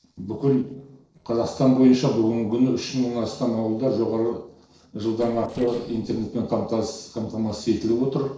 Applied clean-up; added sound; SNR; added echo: neural separator model SepFormer DNS4.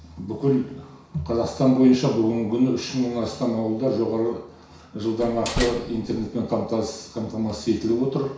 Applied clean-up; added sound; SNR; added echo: none; Slam; 7 dB; reverberation time 0.6 s.